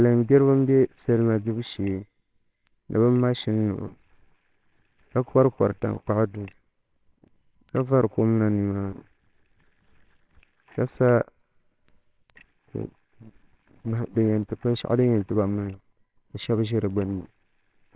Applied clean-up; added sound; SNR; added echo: neural separator model SepFormer WHAMR!.